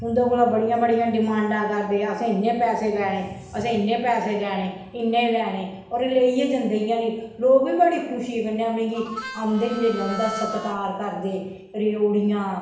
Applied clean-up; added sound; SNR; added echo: none; Harmonica; 11 dB; reverberation time 0.8 s.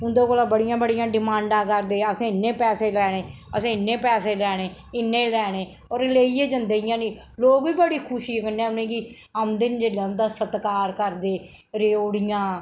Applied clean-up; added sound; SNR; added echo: none; none; none; none.